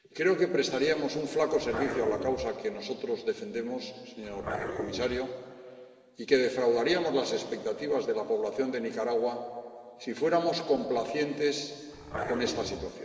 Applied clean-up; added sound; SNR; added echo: none; Growling; 6 dB; reverberation time 2.9 s.